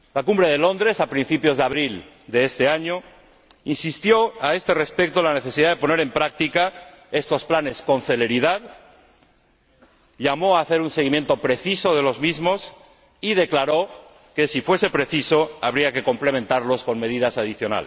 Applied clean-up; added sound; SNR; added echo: none; none; none; none.